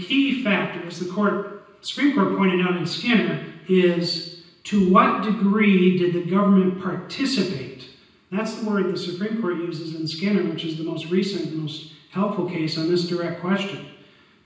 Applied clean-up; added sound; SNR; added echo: none; none; none; reverberation time 0.9 s.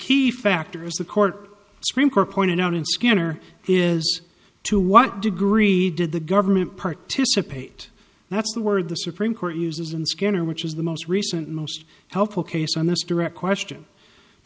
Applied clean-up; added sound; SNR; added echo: none; none; none; none.